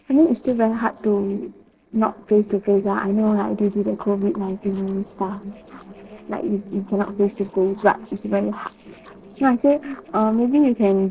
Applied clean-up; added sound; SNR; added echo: neural separator model SepFormer DNS4.